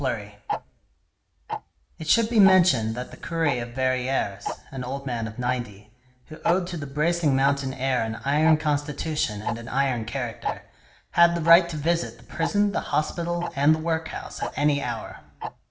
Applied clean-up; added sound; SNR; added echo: none; Tick-tock; 12 dB; reverberation time 0.7 s.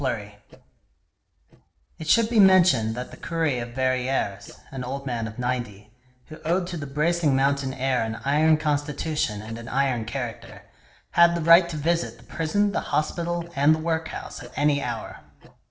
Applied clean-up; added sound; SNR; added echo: neural separator model SepFormer DNS4.